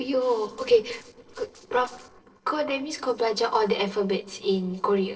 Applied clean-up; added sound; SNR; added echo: neural separator model SepFormer DNS4.